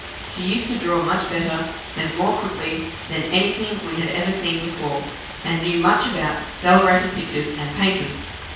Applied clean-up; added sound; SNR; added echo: none; Stream; 11 dB; reverberation time 0.6 s.